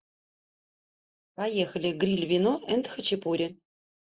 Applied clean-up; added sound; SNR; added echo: neural mask model Resemble Enhance denoiser.